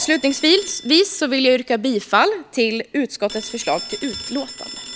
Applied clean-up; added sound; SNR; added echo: none; Telephone; 16 dB; none.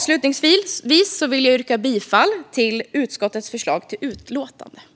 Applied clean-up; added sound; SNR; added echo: none; none; none; none.